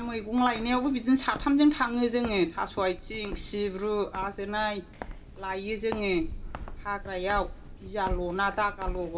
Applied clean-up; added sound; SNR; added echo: none; Walk, footsteps; 11 dB; reverberation time 0.3 s.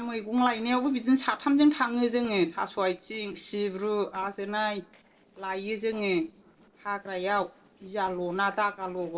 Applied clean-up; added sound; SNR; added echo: neural separator model SepFormer DNS4.